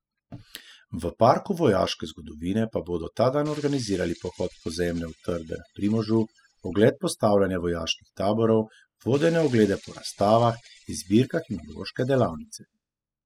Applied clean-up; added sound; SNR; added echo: classical method spectral subtraction.